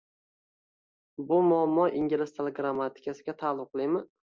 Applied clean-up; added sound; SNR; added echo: none; none; none; none.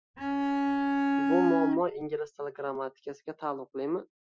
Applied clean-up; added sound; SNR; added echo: classical method Wiener filter.